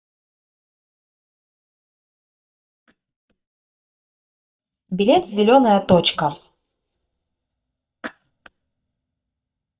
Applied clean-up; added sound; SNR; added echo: neural mask model DeepFilterNet 3.